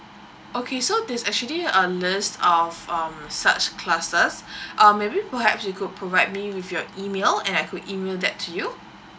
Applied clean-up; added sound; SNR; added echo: none; none; none; none.